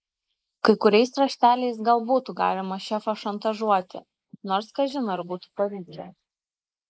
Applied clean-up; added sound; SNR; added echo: neural mask model Resemble Enhance denoiser.